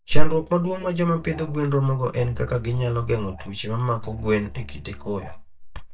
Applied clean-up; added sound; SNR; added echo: neural mask model DeepFilterNet 3.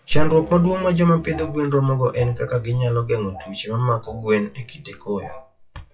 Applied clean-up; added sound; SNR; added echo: classical method WPE with log-MMSE.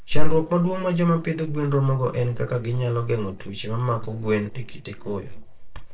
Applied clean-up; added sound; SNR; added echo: neural separator model SepFormer DNS4.